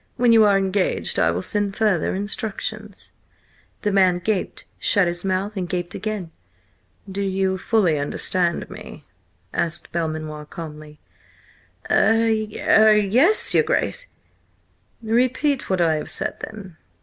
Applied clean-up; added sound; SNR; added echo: none; none; none; none.